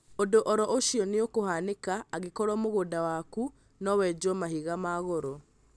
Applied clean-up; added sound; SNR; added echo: none; none; none; none.